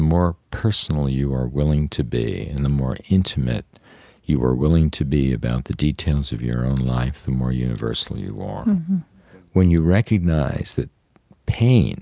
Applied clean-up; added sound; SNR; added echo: none; none; none; none.